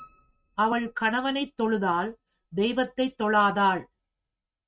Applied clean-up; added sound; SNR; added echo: neural mask model RNNoise.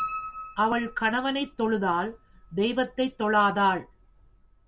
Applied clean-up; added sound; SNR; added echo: none; Piano; 15 dB; none.